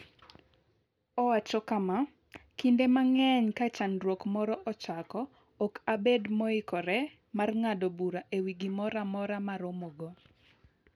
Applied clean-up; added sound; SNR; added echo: none; none; none; none.